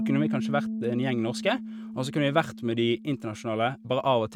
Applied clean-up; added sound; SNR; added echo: none; Bass guitar; 7 dB; none.